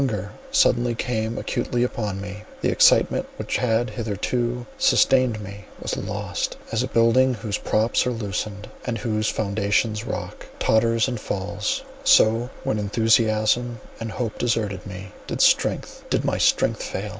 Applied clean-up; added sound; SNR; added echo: none; none; none; none.